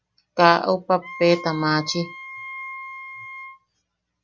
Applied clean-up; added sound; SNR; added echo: none; Wind instrument, woodwind instrument; 14 dB; none.